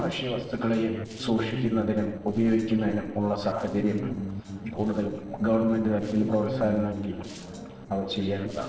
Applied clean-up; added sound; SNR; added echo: neural separator model SepFormer DNS4.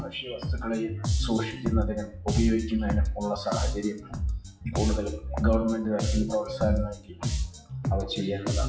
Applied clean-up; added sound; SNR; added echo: classical method WPE with log-MMSE.